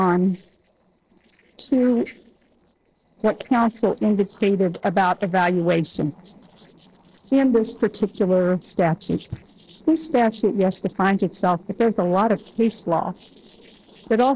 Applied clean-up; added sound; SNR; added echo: neural separator model SepFormer DNS4.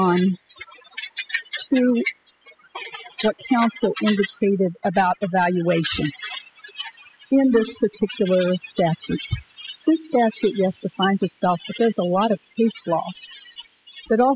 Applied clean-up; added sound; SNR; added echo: classical method spectral subtraction.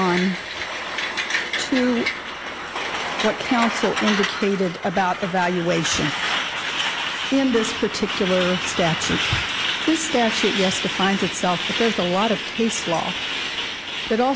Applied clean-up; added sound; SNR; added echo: none; Truck; 3 dB; none.